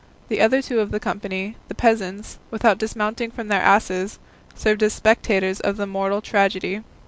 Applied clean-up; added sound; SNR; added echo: none; none; none; none.